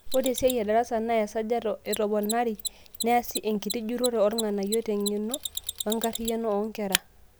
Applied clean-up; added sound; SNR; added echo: none; Mechanisms; 10 dB; none.